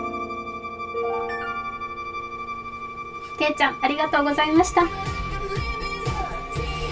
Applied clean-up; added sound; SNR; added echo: none; Bowed string instrument; 7 dB; reverberation time 0.1 s.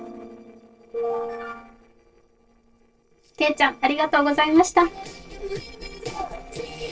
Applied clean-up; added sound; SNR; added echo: neural separator model SepFormer DNS4.